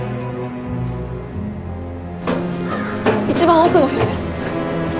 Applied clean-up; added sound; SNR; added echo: none; none; none; none.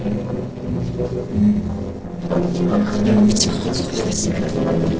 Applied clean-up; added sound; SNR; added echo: neural separator model SepFormer DNS4.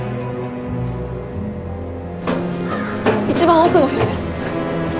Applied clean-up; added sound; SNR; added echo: none; Wind instrument, woodwind instrument; 17 dB; none.